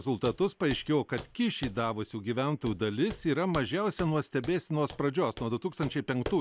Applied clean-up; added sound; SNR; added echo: none; Walk, footsteps; 16 dB; none.